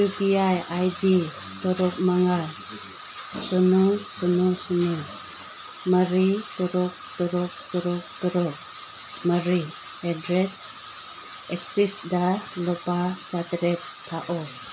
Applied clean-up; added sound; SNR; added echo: none; none; none; none.